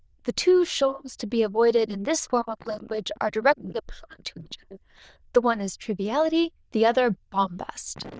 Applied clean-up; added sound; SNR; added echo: neural diffusion model UNIVERSE++.